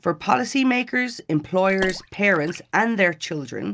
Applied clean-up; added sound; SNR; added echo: none; Water / Splash, splatter; 16 dB; none.